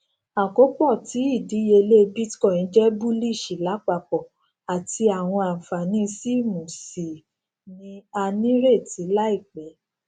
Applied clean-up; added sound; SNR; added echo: none; none; none; none.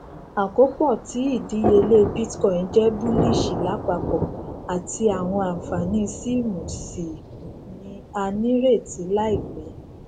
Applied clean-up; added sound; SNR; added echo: none; Thunder; 7 dB; none.